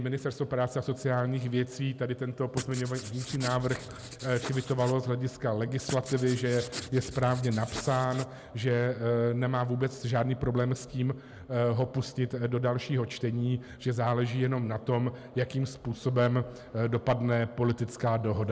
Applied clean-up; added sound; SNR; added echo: none; Writing; 13 dB; none.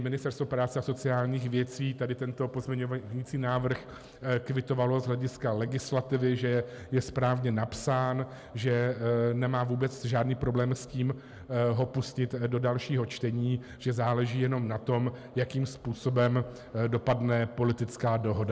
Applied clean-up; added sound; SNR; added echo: none; none; none; none.